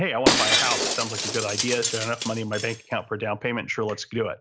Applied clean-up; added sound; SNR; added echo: none; Shatter; -1 dB; none.